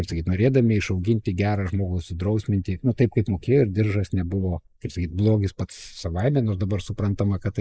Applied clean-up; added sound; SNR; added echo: neural mask model Resemble Enhance denoiser.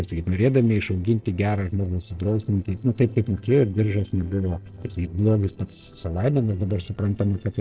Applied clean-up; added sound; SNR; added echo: neural separator model SepFormer DNS4.